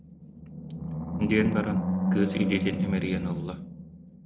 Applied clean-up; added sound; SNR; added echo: none; Animal; -1 dB; none.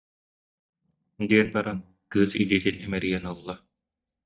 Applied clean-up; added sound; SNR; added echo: neural mask model DeepFilterNet 3.